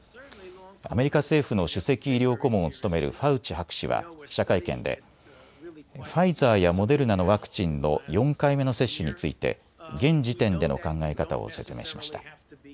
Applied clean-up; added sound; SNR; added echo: none; none; none; none.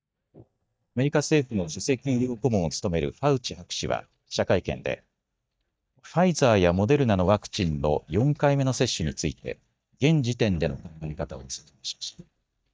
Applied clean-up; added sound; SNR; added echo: neural mask model DeepFilterNet 3.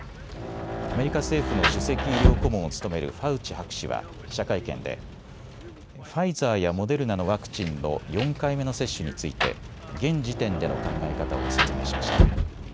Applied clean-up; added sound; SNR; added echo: none; Rain; 0 dB; none.